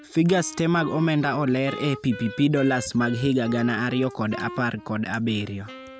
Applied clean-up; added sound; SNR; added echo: none; Wind instrument, woodwind instrument; 16 dB; none.